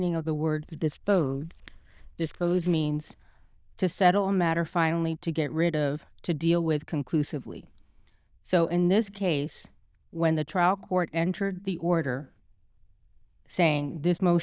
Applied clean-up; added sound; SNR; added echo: neural diffusion model UNIVERSE++.